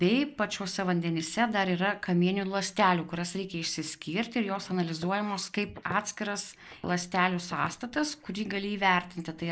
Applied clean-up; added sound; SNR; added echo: neural mask model Resemble Enhance denoiser.